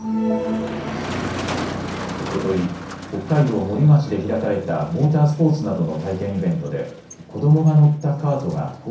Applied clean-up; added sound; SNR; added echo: none; Motor vehicle (road); 12 dB; reverberation time 0.6 s.